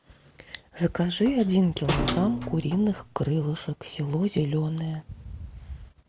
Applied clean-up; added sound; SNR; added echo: none; Slam + Thump, thud; 8 dB; none.